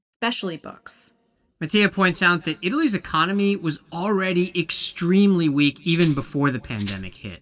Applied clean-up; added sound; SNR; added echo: neural mask model DeepFilterNet 3.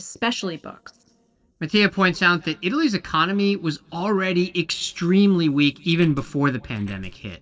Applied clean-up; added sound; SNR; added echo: neural separator model SepFormer DNS4.